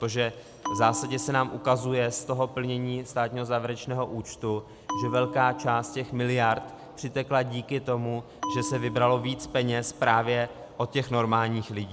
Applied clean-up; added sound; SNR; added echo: none; Bell; 12 dB; none.